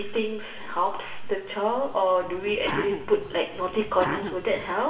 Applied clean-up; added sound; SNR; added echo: none; Sneeze; 8 dB; reverberation time 1.0 s.